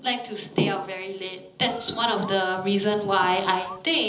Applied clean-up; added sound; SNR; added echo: none; Bird; 16 dB; reverberation time 1.2 s.